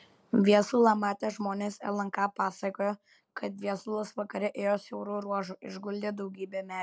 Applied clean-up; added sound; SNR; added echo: none; none; none; none.